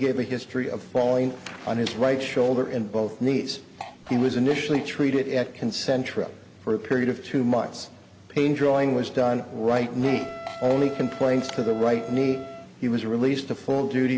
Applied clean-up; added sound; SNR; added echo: none; Fart + Wind instrument, woodwind instrument; 14 dB; none.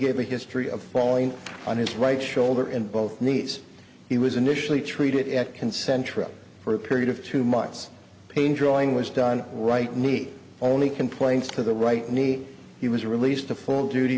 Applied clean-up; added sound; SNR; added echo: none; none; none; none.